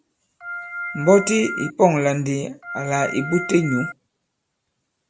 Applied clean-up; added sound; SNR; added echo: none; Organ; 8 dB; none.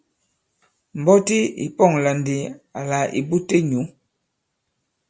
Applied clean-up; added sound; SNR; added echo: none; none; none; none.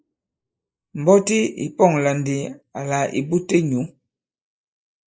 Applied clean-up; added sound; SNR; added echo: neural mask model Resemble Enhance denoiser.